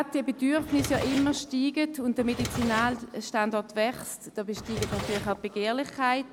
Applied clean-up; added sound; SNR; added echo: none; Drawer open or close; 8 dB; none.